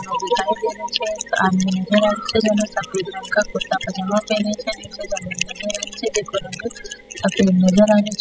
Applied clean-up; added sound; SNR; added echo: classical method spectral subtraction.